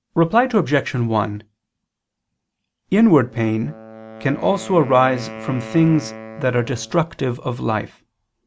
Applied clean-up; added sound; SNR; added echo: none; Wind instrument, woodwind instrument; 18 dB; none.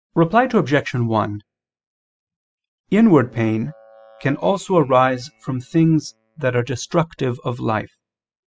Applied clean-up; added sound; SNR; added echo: classical method spectral subtraction.